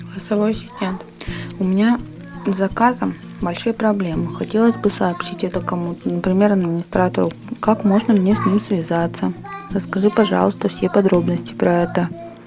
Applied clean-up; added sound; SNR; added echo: none; Fire; 14 dB; none.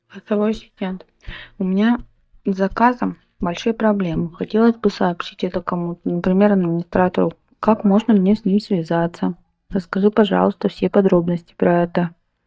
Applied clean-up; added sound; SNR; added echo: neural mask model DeepFilterNet 3.